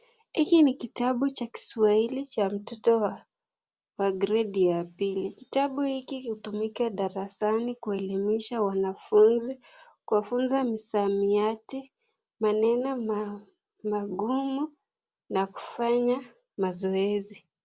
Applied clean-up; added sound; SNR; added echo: none; none; none; none.